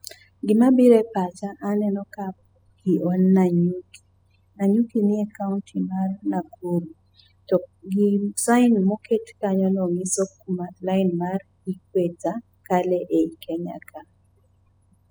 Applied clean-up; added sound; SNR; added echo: classical method spectral subtraction.